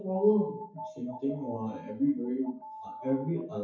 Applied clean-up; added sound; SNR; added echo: classical method WPE with log-MMSE.